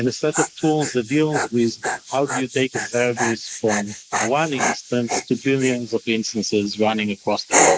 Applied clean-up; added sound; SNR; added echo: neural mask model Resemble Enhance denoiser.